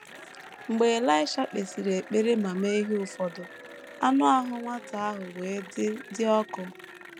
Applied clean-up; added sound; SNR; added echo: none; Applause / Cheering; 17 dB; none.